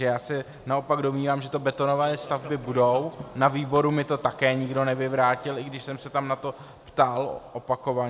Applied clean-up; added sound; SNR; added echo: none; none; none; none.